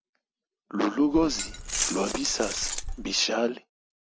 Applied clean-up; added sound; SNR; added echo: none; Glass; 5 dB; none.